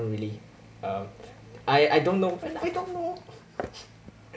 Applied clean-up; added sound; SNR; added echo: none; none; none; none.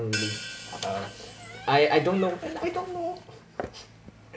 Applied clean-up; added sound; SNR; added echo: none; Crash cymbal / Hi-hat + Squeak; 10 dB; none.